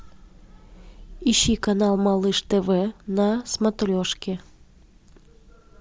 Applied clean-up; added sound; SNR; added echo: none; none; none; none.